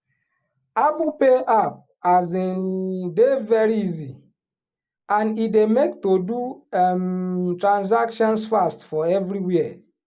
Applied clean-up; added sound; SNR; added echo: neural mask model Resemble Enhance denoiser.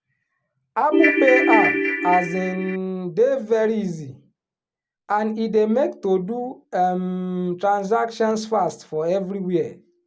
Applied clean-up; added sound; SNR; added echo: none; Ringtone / Keyboard (musical); -3 dB; none.